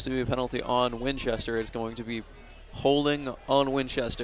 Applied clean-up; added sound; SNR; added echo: none; Car; 17 dB; none.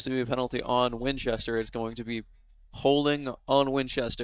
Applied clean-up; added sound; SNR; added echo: neural mask model DeepFilterNet 3.